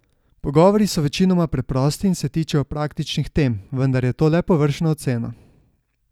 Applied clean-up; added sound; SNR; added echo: none; none; none; none.